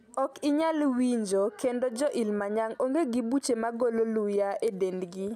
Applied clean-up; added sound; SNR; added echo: none; none; none; none.